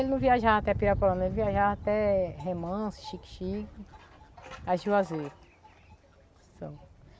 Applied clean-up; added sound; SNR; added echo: none; none; none; none.